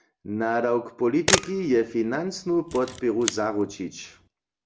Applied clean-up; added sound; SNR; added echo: none; Camera; 5 dB; none.